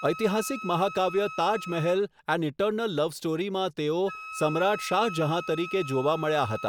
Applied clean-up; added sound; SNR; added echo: none; Wind instrument, woodwind instrument; 13 dB; none.